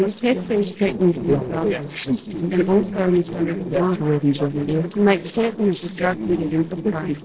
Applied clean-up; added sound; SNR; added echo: neural separator model SepFormer DNS4.